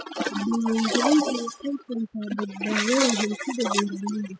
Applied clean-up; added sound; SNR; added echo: classical method spectral subtraction.